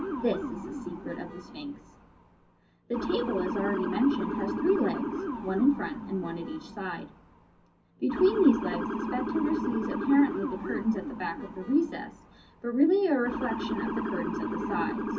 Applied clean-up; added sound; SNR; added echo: none; Motor vehicle (road) / Siren; 4 dB; reverberation time 0.4 s.